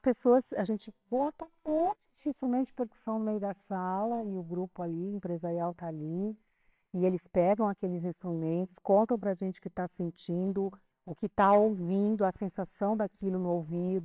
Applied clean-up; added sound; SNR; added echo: neural separator model SepFormer WHAMR!.